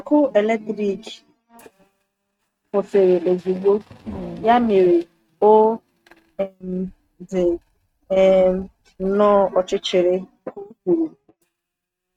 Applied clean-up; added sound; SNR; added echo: neural mask model RNNoise.